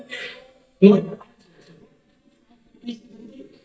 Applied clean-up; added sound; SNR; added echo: neural mask model DeepFilterNet 3.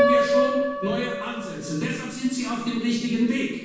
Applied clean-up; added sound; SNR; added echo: none; Piano; 0 dB; reverberation time 1.2 s.